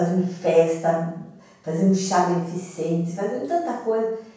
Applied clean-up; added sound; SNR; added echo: none; none; none; reverberation time 0.7 s.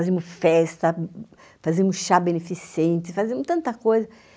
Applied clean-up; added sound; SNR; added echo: none; none; none; none.